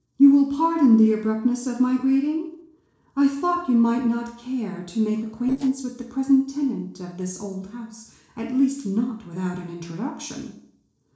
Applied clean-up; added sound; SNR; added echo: neural separator model SepFormer DNS4.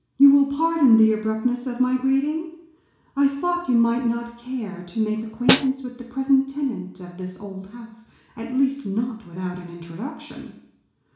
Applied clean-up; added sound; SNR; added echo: none; Snare drum; 0 dB; reverberation time 0.7 s.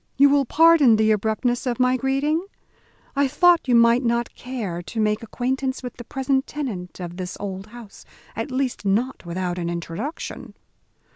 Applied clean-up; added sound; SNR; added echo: none; none; none; none.